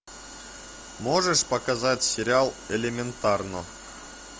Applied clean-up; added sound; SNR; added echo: none; none; none; none.